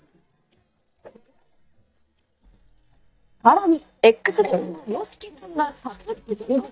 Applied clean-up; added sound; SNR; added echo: neural mask model DeepFilterNet 3.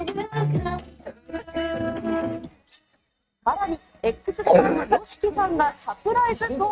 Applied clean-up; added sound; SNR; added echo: neural mask model RNNoise.